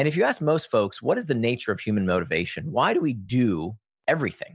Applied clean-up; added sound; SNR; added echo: none; none; none; none.